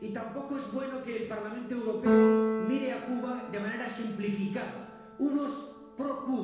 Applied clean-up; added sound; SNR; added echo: none; Keyboard (musical); -1 dB; reverberation time 1.1 s.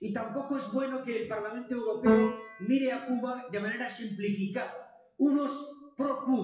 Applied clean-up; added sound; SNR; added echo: classical method WPE with log-MMSE.